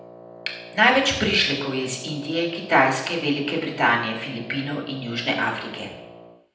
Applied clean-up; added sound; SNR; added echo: none; Wind instrument, woodwind instrument; 18 dB; reverberation time 0.8 s.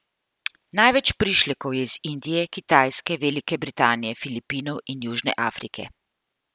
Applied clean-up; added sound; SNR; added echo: none; none; none; none.